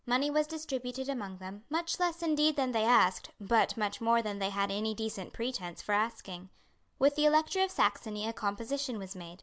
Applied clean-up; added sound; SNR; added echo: none; none; none; none.